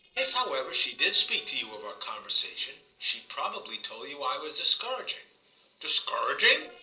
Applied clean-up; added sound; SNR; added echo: neural separator model SepFormer DNS4.